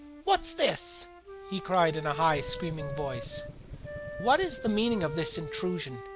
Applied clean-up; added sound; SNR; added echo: none; Wind instrument, woodwind instrument + Engine starting / Car; 11 dB; none.